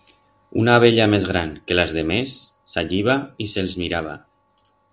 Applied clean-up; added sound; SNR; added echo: none; none; none; none.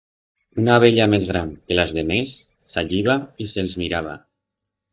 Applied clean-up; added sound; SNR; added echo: neural mask model DeepFilterNet 3.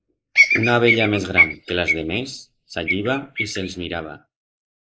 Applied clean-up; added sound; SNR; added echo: neural mask model Resemble Enhance denoiser.